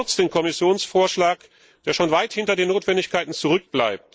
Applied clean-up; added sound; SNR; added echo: neural mask model Resemble Enhance denoiser.